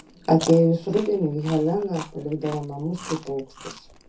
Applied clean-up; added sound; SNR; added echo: none; Chewing, mastication; 16 dB; reverberation time 0.3 s.